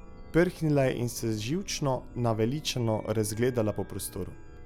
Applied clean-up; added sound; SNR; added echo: none; Chime; 15 dB; none.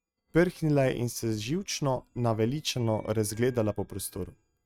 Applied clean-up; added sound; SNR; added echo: neural mask model RNNoise.